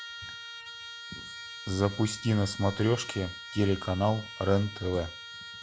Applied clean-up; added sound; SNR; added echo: none; Trumpet; 13 dB; none.